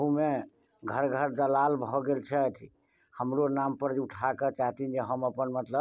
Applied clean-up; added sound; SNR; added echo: none; none; none; none.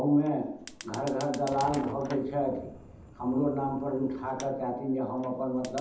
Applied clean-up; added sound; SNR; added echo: none; Fire; 17 dB; reverberation time 0.8 s.